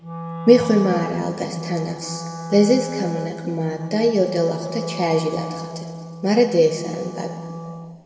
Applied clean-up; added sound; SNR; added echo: none; Wind instrument, woodwind instrument; 11 dB; reverberation time 2.0 s.